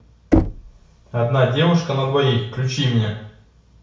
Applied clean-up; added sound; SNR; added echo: none; Knock; 5 dB; reverberation time 0.6 s.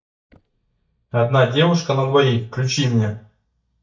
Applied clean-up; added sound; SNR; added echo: neural mask model DeepFilterNet 3.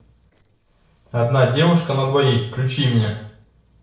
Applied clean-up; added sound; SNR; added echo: neural separator model SepFormer DNS4.